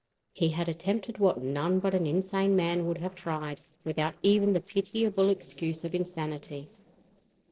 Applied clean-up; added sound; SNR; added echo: neural separator model SepFormer DNS4.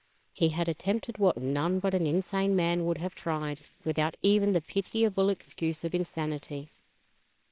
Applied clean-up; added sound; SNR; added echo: neural separator model SepFormer WHAMR!.